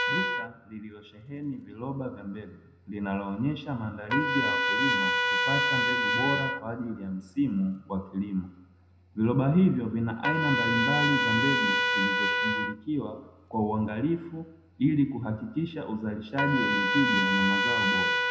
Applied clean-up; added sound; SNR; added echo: none; Trumpet; 0 dB; reverberation time 0.6 s.